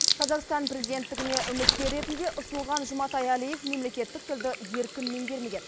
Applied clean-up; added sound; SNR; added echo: none; Sink (filling or washing) / Water tap, faucet + Tearing; 2 dB; none.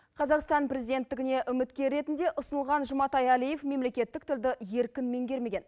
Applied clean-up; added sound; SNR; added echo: none; none; none; none.